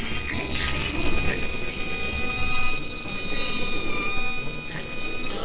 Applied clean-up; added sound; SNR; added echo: neural separator model SepFormer WHAMR!.